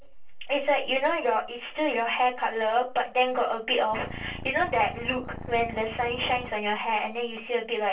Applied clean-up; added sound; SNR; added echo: none; Purr; 12 dB; reverberation time 0.2 s.